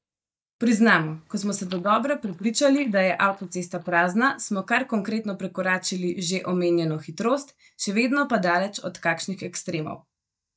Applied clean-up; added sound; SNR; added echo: neural mask model DeepFilterNet 3.